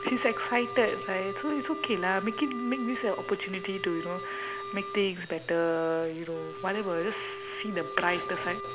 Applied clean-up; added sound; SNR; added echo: none; Wind instrument, woodwind instrument; 8 dB; none.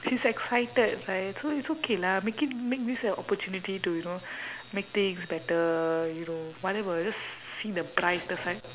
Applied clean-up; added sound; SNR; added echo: none; none; none; none.